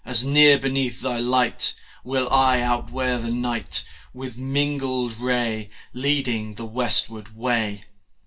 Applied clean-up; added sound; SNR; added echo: none; Boom; 10 dB; reverberation time 0.2 s.